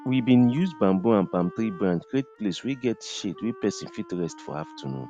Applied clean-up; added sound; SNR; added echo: none; Wind instrument, woodwind instrument; 20 dB; none.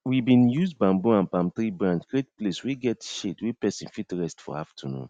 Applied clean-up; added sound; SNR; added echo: none; none; none; none.